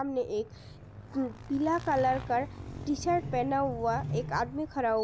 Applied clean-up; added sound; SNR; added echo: none; Motorcycle / Engine; 17 dB; none.